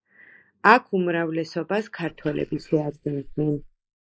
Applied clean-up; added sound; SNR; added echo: neural mask model Resemble Enhance denoiser.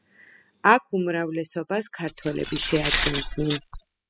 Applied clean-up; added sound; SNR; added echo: classical method spectral subtraction.